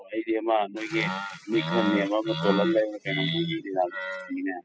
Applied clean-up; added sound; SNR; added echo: classical method spectral subtraction.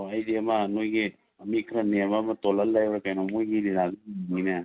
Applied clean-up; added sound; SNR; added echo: none; none; none; none.